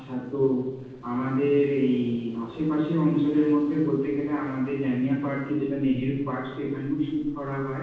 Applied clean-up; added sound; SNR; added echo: neural separator model SepFormer DNS4.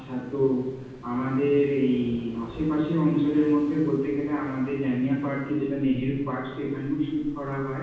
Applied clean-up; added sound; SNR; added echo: none; Waves, surf; 20 dB; reverberation time 1.2 s.